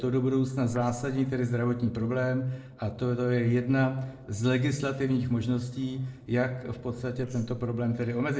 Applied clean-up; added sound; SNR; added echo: neural separator model SepFormer DNS4.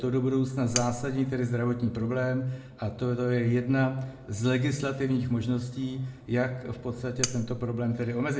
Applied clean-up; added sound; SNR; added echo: none; Cutlery, silverware; 5 dB; reverberation time 0.8 s.